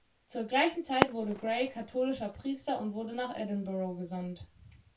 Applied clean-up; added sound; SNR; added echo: none; Fireworks; 6 dB; reverberation time 0.2 s.